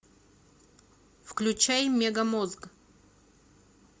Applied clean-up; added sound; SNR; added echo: none; none; none; none.